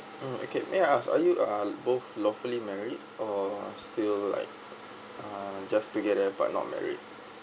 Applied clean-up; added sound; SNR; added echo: none; none; none; none.